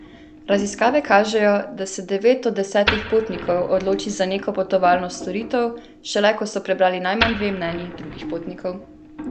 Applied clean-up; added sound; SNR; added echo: none; Wood; 11 dB; none.